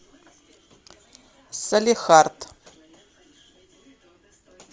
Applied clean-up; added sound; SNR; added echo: none; none; none; none.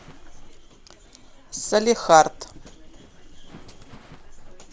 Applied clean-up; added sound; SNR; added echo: none; Livestock, farm animals, working animals; 17 dB; none.